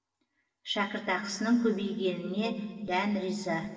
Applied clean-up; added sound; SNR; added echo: neural separator model SepFormer DNS4.